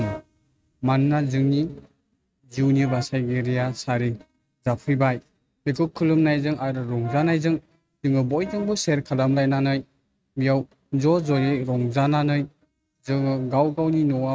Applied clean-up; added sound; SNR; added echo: neural mask model RNNoise.